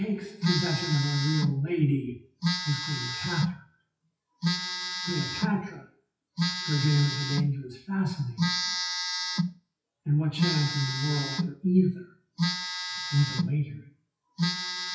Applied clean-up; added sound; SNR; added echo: classical method WPE with log-MMSE.